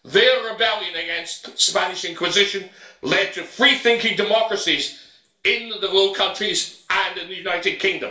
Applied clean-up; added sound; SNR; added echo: none; none; none; reverberation time 0.4 s.